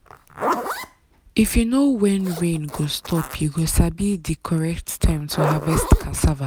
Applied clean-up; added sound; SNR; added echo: none; Zipper (clothing); 10 dB; none.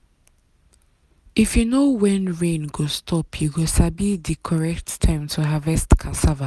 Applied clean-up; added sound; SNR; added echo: none; none; none; none.